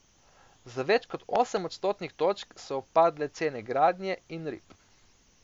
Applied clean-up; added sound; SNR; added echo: none; none; none; none.